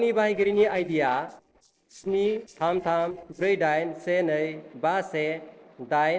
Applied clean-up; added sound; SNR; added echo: neural separator model SepFormer DNS4.